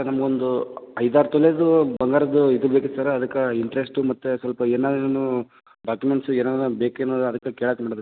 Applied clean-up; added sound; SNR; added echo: none; none; none; none.